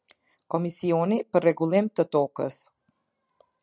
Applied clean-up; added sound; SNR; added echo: none; none; none; none.